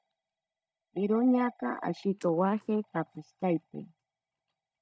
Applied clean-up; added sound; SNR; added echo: neural mask model DeepFilterNet 3.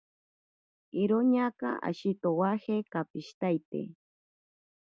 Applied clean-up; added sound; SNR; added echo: none; none; none; none.